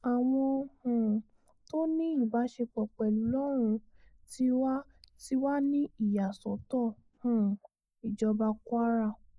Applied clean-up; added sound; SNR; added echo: neural mask model Resemble Enhance denoiser.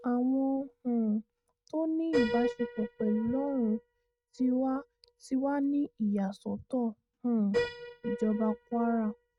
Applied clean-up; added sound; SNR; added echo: neural mask model RNNoise.